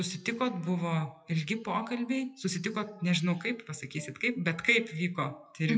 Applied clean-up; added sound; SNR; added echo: classical method WPE with log-MMSE.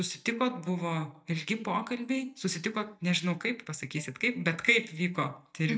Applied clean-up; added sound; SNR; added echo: neural mask model DeepFilterNet 3.